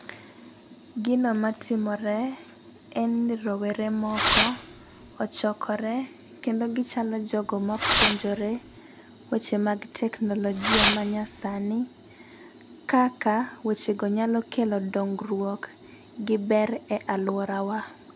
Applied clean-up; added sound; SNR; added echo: none; Fireworks; 0 dB; none.